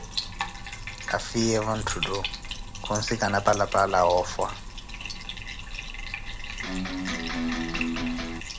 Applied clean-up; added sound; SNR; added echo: none; Electric guitar + Bathtub (filling or washing); 4 dB; none.